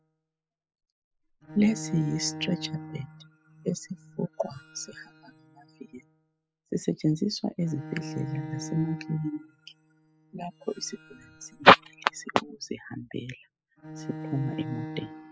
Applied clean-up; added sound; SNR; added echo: classical method spectral subtraction.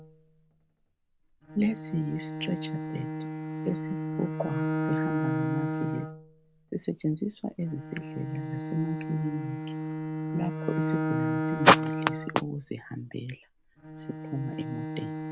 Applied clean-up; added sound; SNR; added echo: none; Bowed string instrument; 2 dB; none.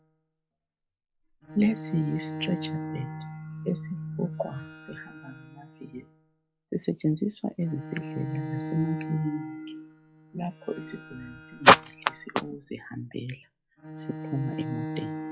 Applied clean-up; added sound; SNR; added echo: classical method log-MMSE.